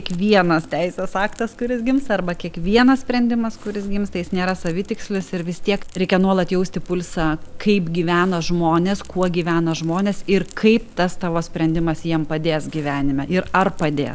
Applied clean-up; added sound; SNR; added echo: none; Crackle; 11 dB; none.